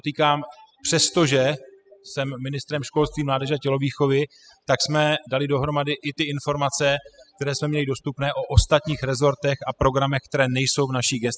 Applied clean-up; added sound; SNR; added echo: classical method spectral subtraction.